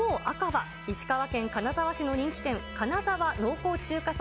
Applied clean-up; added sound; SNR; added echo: none; Musical instrument; 17 dB; none.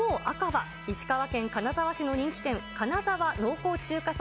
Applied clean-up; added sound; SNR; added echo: none; none; none; none.